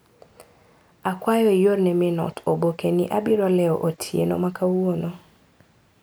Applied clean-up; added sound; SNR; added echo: none; none; none; none.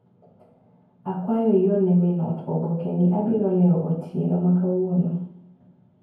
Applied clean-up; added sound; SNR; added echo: none; none; none; reverberation time 0.9 s.